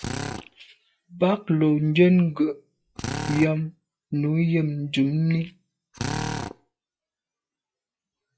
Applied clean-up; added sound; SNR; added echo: classical method log-MMSE.